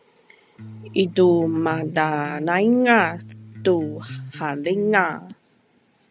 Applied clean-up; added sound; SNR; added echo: none; Electric guitar; 15 dB; none.